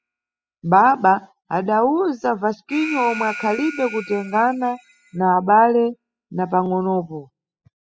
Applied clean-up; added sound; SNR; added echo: classical method spectral subtraction.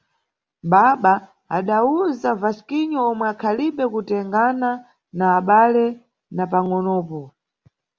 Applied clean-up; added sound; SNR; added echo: none; none; none; none.